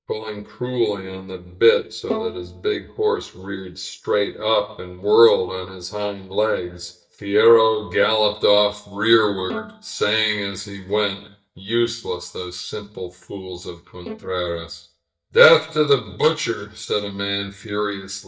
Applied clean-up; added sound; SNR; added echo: neural mask model DeepFilterNet 3.